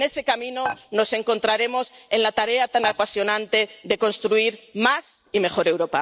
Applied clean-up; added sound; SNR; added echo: none; Dishes, pots, and pans; 13 dB; none.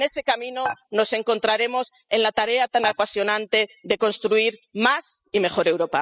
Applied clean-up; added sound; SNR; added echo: classical method spectral subtraction.